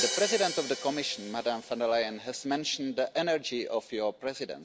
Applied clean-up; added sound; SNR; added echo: none; Crash cymbal; 9 dB; none.